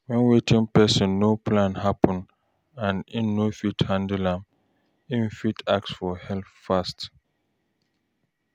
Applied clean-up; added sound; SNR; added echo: none; none; none; none.